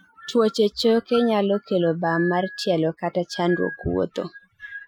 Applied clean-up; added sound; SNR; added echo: classical method Wiener filter.